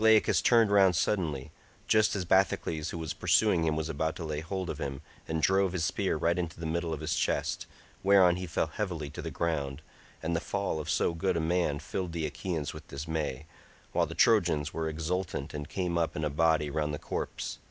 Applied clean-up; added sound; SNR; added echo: none; none; none; none.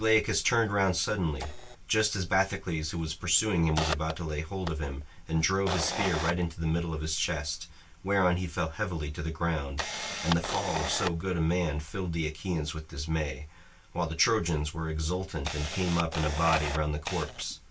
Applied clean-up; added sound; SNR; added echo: none; Camera; 10 dB; reverberation time 0.1 s.